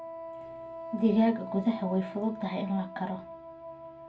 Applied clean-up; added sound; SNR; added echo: none; Wind instrument, woodwind instrument; 11 dB; reverberation time 0.2 s.